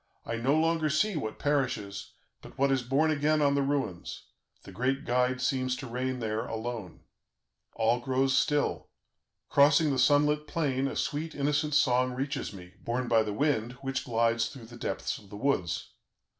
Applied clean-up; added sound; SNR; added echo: none; none; none; none.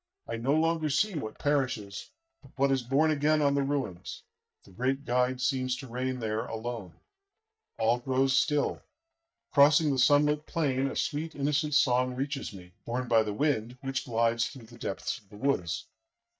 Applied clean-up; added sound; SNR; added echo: neural mask model DeepFilterNet 3.